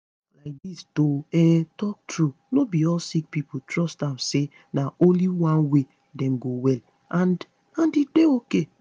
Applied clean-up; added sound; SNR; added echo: none; none; none; none.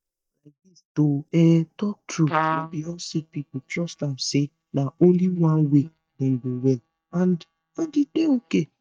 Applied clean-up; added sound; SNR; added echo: neural mask model DeepFilterNet 3.